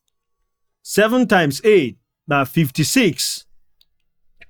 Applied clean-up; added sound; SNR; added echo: neural mask model DeepFilterNet 3.